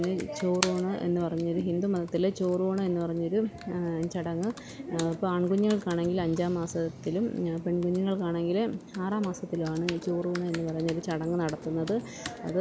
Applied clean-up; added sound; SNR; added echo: none; Computer keyboard; 15 dB; none.